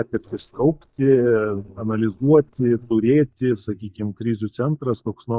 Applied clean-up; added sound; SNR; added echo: neural mask model DeepFilterNet 3.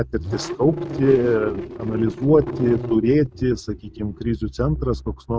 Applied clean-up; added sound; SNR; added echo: neural mask model RNNoise.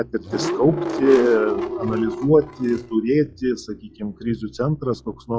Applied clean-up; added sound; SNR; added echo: classical method log-MMSE.